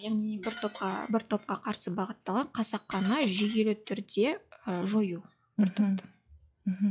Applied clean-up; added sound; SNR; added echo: classical method log-MMSE.